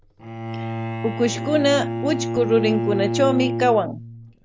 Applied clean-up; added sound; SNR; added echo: none; Bowed string instrument; 4 dB; none.